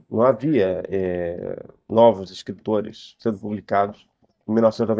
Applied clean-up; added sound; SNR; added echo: neural mask model DeepFilterNet 3.